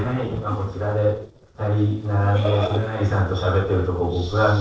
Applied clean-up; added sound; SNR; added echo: neural separator model SepFormer DNS4.